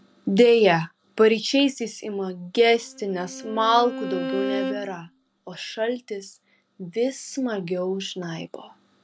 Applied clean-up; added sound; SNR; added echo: none; Bowed string instrument; 9 dB; none.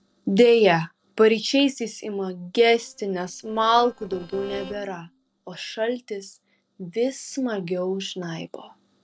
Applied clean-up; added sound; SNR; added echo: neural separator model SepFormer DNS4.